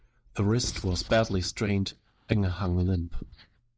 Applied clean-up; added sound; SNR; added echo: neural mask model DeepFilterNet 3.